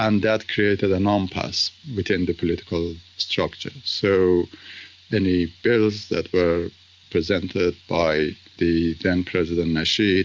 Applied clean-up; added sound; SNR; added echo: none; none; none; none.